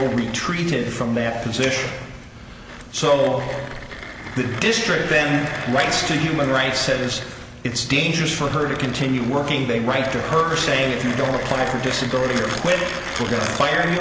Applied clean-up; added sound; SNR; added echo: none; Mechanisms; 11 dB; none.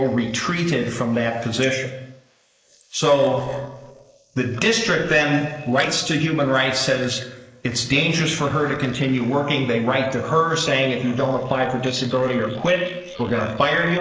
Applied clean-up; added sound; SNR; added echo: neural mask model Resemble Enhance denoiser.